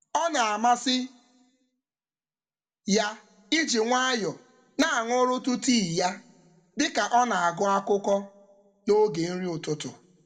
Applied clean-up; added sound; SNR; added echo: none; none; none; reverberation time 0.6 s.